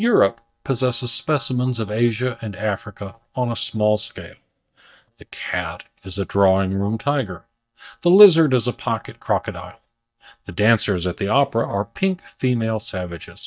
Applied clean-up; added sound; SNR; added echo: neural mask model DeepFilterNet 3.